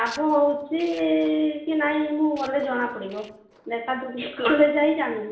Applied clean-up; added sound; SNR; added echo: neural separator model SepFormer DNS4.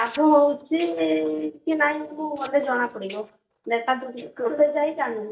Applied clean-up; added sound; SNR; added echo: neural mask model DeepFilterNet 3.